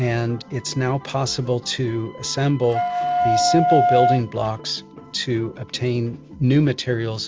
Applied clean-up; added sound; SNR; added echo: none; Wind instrument, woodwind instrument; -2 dB; none.